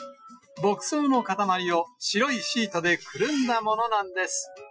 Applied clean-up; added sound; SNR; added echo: classical method Wiener filter.